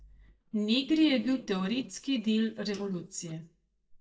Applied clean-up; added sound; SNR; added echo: neural mask model DeepFilterNet 3.